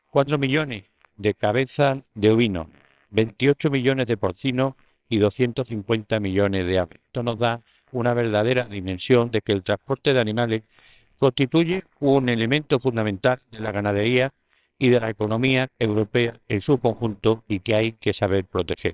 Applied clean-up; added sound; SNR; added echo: neural separator model SepFormer WHAMR!.